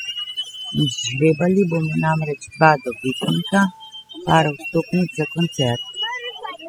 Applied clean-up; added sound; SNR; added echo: classical method spectral subtraction.